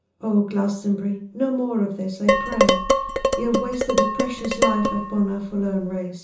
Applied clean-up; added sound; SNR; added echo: none; Dishes, pots, and pans; -2 dB; reverberation time 0.6 s.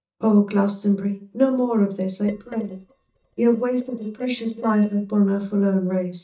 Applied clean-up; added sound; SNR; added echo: neural mask model DeepFilterNet 3.